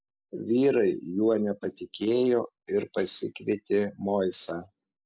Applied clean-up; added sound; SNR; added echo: neural mask model Resemble Enhance denoiser.